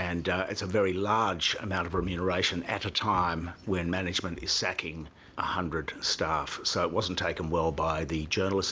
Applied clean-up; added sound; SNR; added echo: none; none; none; none.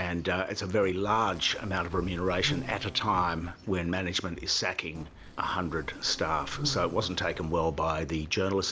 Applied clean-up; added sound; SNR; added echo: none; Insect; 12 dB; none.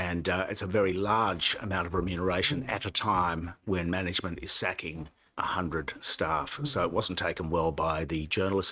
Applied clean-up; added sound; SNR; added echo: neural mask model RNNoise.